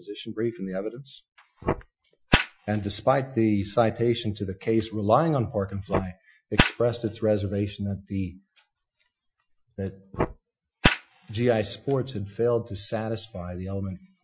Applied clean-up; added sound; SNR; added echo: classical method Wiener filter.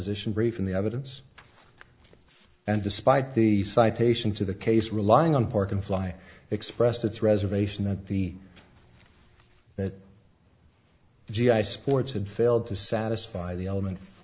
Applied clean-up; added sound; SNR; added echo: none; none; none; none.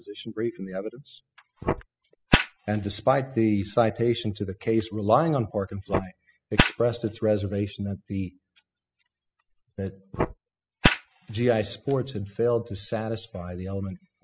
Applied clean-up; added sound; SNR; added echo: classical method spectral subtraction.